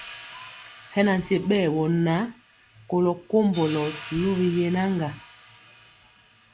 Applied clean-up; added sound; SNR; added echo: none; Hi-hat; 17 dB; none.